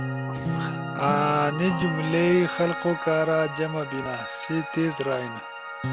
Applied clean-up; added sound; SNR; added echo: none; Guitar + Piano; 6 dB; none.